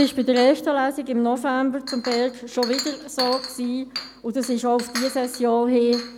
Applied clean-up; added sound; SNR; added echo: none; Chink, clink; 13 dB; none.